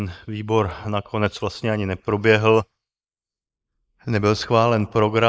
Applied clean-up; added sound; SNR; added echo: neural mask model Resemble Enhance denoiser.